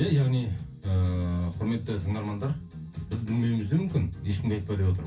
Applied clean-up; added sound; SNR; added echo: none; none; none; reverberation time 0.3 s.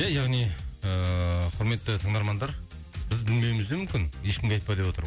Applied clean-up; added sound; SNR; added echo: none; none; none; none.